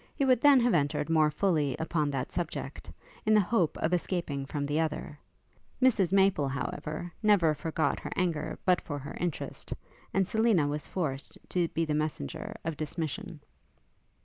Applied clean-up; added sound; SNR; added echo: neural mask model Resemble Enhance denoiser.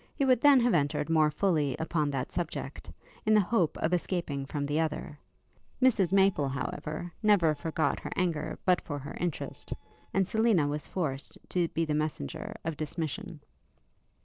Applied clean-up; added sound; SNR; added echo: neural separator model SepFormer DNS4.